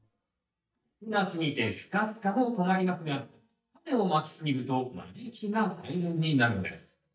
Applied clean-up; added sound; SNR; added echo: neural mask model DeepFilterNet 3.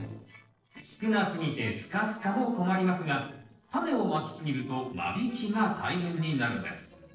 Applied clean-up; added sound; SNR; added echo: neural separator model SepFormer DNS4.